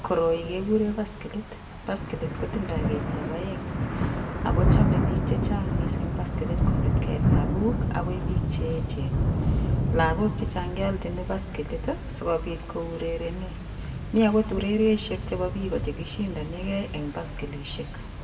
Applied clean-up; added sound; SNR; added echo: none; Thunder / Rain; -2 dB; reverberation time 1.1 s.